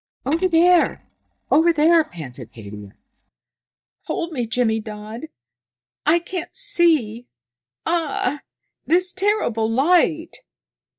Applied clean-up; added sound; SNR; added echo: neural mask model DeepFilterNet 3.